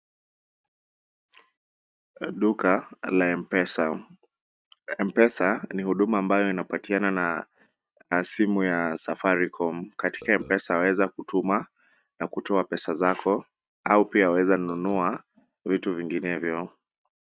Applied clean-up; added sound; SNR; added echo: neural mask model RNNoise.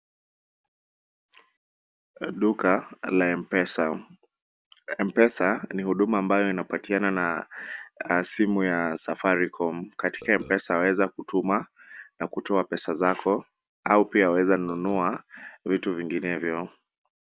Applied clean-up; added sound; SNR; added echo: none; Burping, eructation; 18 dB; none.